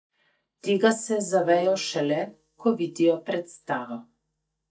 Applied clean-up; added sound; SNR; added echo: neural mask model DeepFilterNet 3.